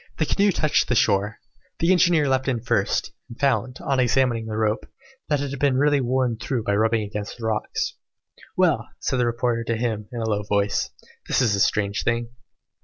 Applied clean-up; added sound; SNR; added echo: none; none; none; none.